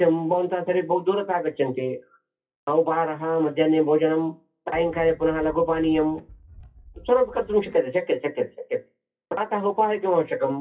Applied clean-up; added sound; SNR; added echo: classical method WPE with log-MMSE.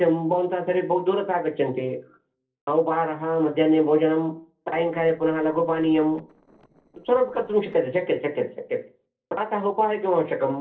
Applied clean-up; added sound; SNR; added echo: neural separator model SepFormer DNS4.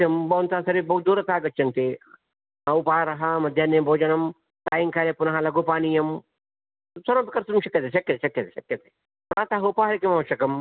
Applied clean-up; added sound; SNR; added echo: none; none; none; none.